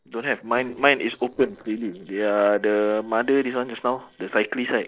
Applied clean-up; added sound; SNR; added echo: neural separator model SepFormer DNS4.